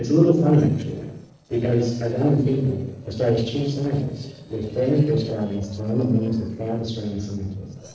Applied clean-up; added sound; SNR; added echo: neural separator model SepFormer DNS4.